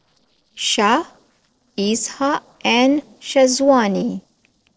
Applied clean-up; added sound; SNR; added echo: neural separator model SepFormer DNS4.